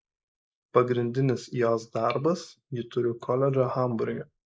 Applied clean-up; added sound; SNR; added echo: neural mask model Resemble Enhance denoiser.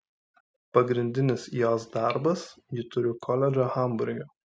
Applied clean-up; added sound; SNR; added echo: none; none; none; none.